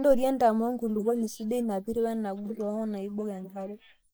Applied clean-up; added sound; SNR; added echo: neural mask model Resemble Enhance denoiser.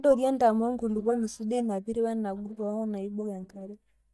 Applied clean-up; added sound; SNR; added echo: neural mask model DeepFilterNet 3.